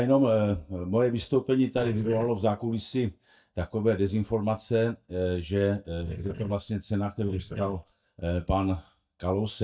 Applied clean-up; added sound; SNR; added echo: neural mask model DeepFilterNet 3.